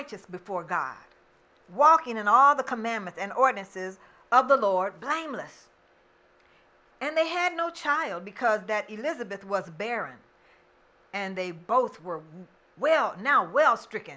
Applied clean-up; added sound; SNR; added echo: none; none; none; none.